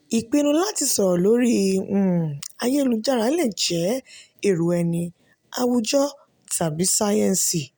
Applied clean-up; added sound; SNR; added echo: none; none; none; none.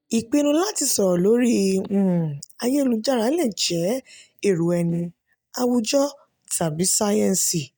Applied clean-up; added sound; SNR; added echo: neural mask model DeepFilterNet 3.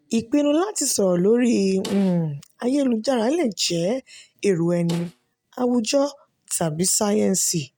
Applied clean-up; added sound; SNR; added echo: neural mask model RNNoise.